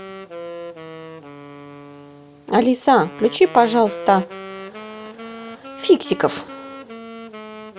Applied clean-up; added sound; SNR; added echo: none; Wind instrument, woodwind instrument; 14 dB; none.